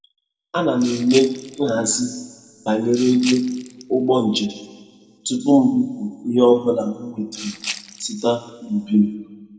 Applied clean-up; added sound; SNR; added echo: none; Rattle (instrument); 15 dB; reverberation time 1.2 s.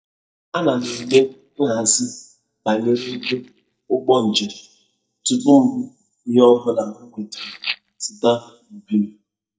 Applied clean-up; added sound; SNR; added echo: neural mask model DeepFilterNet 3.